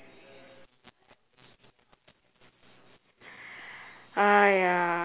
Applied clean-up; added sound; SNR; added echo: none; none; none; none.